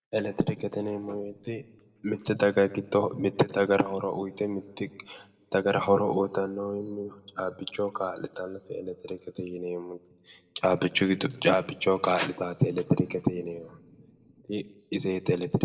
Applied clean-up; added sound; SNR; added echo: none; none; none; reverberation time 1.8 s.